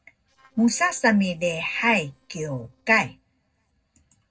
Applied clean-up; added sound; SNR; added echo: neural separator model SepFormer DNS4.